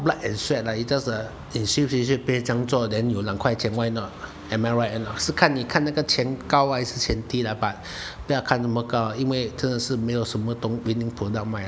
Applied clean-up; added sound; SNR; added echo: none; none; none; none.